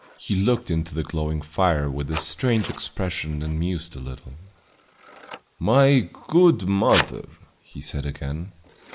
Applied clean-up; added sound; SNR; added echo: none; Scissors; 14 dB; none.